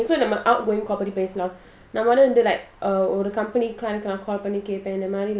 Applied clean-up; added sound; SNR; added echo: none; none; none; none.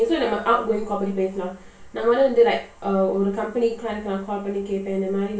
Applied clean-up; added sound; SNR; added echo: none; none; none; reverberation time 0.3 s.